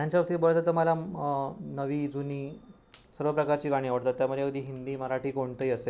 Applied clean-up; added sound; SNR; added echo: none; none; none; none.